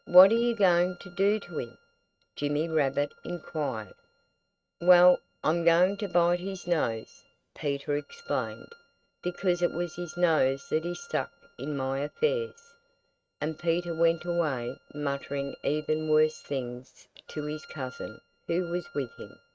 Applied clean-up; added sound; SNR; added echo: neural mask model RNNoise.